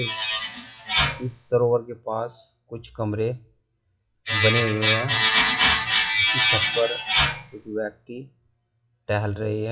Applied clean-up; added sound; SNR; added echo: classical method WPE with log-MMSE.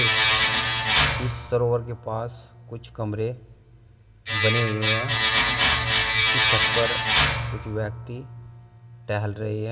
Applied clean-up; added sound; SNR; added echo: none; Domestic sounds, home sounds; -5 dB; reverberation time 0.3 s.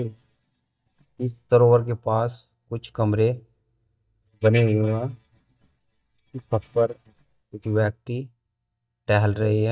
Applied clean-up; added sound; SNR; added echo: neural mask model DeepFilterNet 3.